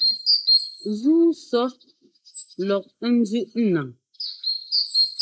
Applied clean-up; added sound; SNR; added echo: neural mask model Resemble Enhance denoiser.